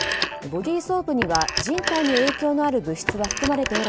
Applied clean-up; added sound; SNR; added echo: none; Telephone; 4 dB; none.